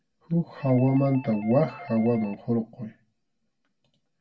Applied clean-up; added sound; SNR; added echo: none; Doorbell; 19 dB; reverberation time 0.1 s.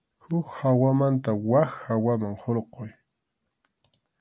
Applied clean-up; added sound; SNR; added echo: none; none; none; none.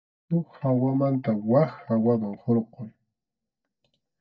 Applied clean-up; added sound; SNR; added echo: neural mask model DeepFilterNet 3.